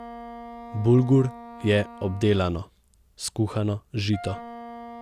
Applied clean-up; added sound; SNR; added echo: none; Wind instrument, woodwind instrument; 16 dB; none.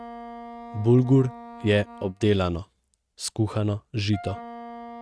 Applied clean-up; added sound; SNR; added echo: neural mask model RNNoise.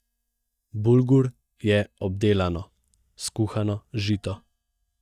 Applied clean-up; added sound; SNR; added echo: neural mask model DeepFilterNet 3.